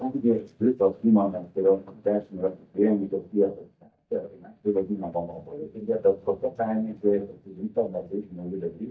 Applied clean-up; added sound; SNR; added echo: neural mask model DeepFilterNet 3.